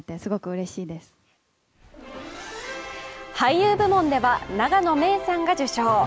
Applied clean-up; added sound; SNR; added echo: none; none; none; none.